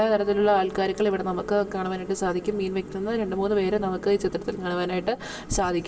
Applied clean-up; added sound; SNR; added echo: none; Chink, clink; 20 dB; reverberation time 2.2 s.